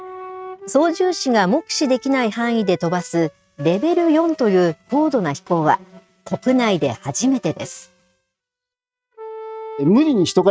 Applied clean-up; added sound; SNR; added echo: neural mask model RNNoise.